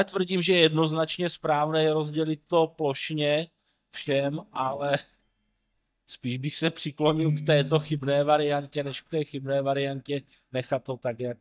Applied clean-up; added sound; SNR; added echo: neural mask model DeepFilterNet 3.